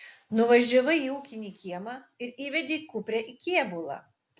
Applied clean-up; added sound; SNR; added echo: none; none; none; none.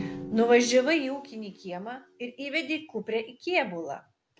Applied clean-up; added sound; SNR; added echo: none; Drum; 16 dB; none.